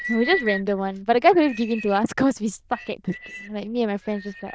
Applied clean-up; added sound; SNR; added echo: neural diffusion model UNIVERSE++.